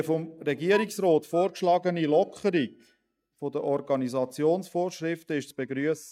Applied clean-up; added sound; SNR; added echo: neural mask model DeepFilterNet 3.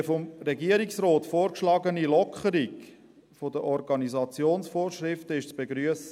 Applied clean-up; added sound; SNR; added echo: none; none; none; none.